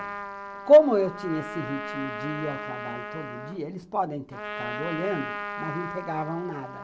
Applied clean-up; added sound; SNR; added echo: none; Trumpet; 9 dB; none.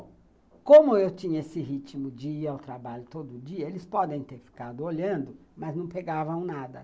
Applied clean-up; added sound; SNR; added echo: none; none; none; none.